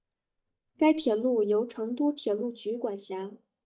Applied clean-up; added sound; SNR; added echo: neural mask model DeepFilterNet 3.